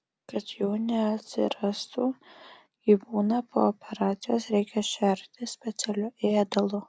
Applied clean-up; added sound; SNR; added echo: none; none; none; none.